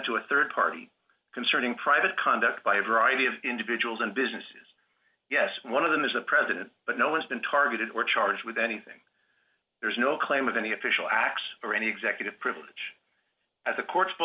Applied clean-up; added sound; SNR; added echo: none; none; none; none.